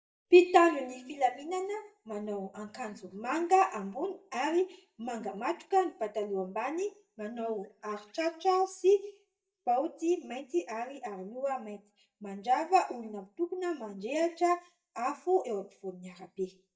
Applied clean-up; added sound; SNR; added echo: neural mask model DeepFilterNet 3.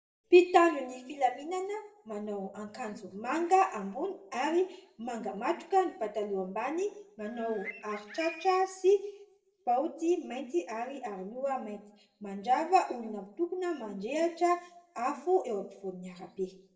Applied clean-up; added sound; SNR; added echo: neural separator model SepFormer DNS4.